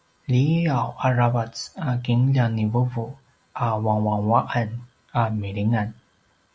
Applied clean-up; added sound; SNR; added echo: none; none; none; none.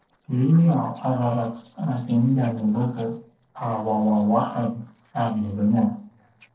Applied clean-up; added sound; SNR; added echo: neural separator model SepFormer DNS4.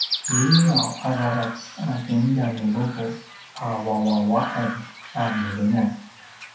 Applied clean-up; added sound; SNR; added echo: none; Chirp, tweet; 8 dB; reverberation time 0.6 s.